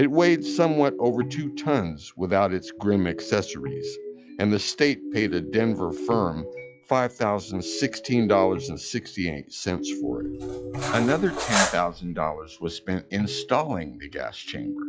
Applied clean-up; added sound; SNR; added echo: classical method log-MMSE.